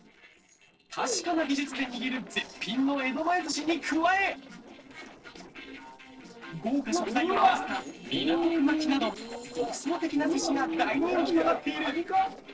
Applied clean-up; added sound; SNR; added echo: neural separator model SepFormer DNS4.